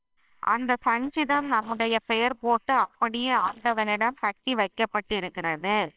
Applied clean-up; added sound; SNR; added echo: neural separator model SepFormer WHAMR!.